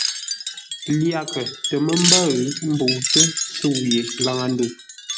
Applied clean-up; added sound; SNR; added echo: none; Wind chime; 1 dB; none.